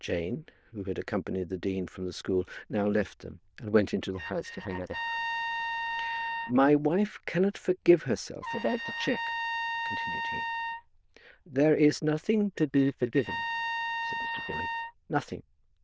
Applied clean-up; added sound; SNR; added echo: neural diffusion model UNIVERSE++.